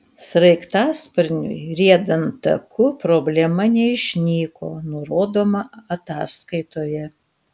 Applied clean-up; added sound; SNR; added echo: none; none; none; none.